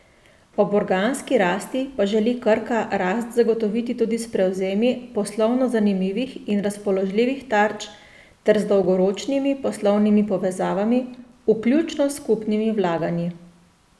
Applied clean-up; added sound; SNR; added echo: none; none; none; none.